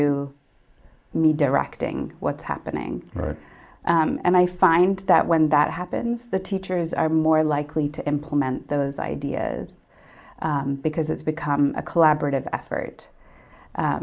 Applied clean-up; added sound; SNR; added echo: neural mask model Resemble Enhance denoiser.